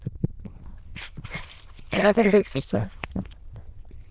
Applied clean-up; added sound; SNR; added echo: neural diffusion model UNIVERSE++.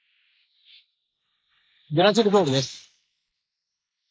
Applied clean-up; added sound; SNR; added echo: neural mask model Resemble Enhance denoiser.